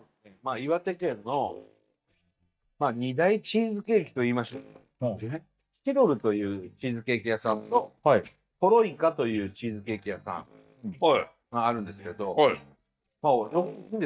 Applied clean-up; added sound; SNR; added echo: neural mask model DeepFilterNet 3.